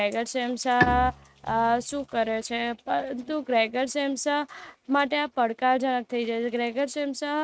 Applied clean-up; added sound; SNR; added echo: neural mask model RNNoise.